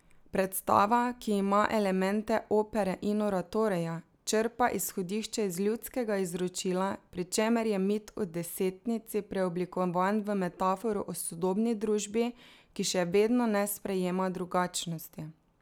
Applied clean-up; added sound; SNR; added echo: none; none; none; none.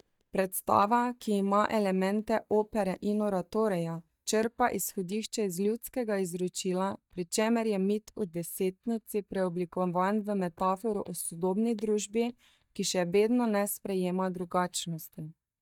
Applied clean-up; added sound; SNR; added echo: neural mask model DeepFilterNet 3.